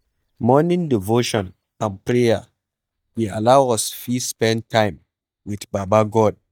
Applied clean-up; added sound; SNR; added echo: neural mask model DeepFilterNet 3.